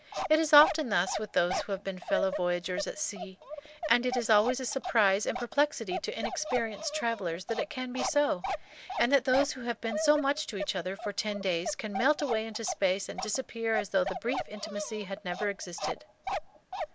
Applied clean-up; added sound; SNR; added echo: none; Bark; 8 dB; none.